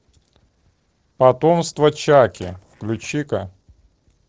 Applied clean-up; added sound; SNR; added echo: neural separator model SepFormer DNS4.